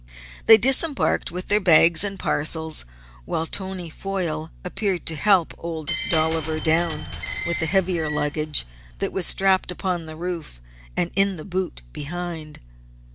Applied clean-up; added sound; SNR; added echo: none; Glass; -5 dB; none.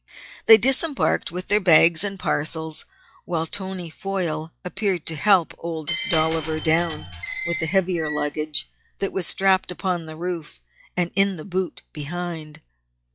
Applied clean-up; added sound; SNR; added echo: classical method log-MMSE.